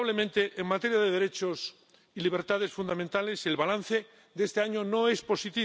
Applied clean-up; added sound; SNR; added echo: none; none; none; none.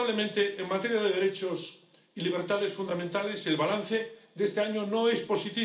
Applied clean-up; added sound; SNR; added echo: none; none; none; reverberation time 0.4 s.